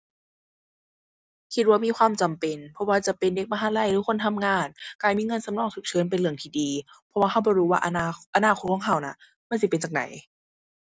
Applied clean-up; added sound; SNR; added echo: none; none; none; none.